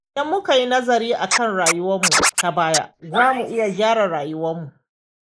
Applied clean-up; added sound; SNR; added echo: neural mask model Resemble Enhance denoiser.